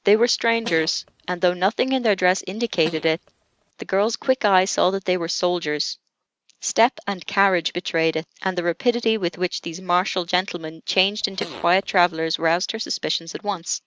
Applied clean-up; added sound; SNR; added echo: neural mask model RNNoise.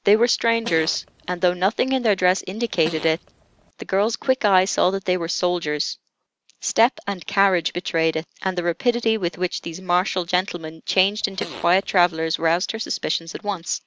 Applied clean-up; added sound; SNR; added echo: none; Fart; 16 dB; none.